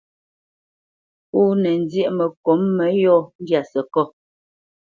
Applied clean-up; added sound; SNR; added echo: none; none; none; none.